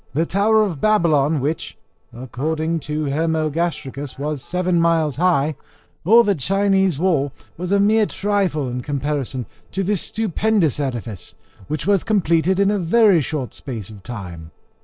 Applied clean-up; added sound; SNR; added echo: neural separator model SepFormer DNS4.